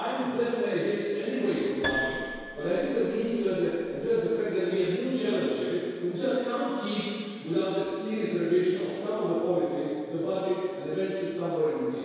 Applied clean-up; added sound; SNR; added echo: none; Piano; 10 dB; reverberation time 2.0 s.